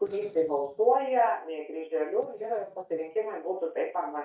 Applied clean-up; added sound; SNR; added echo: neural mask model DeepFilterNet 3.